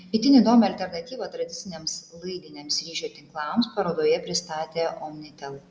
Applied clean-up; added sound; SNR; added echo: none; none; none; none.